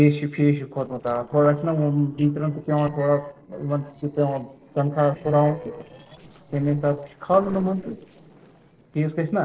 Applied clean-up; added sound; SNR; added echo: neural separator model SepFormer DNS4.